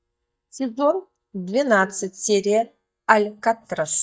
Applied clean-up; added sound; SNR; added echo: neural mask model DeepFilterNet 3.